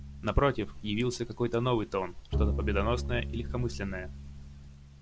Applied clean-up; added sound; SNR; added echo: none; Bowed string instrument; 5 dB; none.